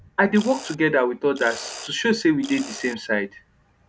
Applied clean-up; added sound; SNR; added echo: none; Mechanisms; 17 dB; none.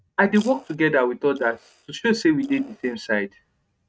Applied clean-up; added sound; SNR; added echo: neural mask model RNNoise.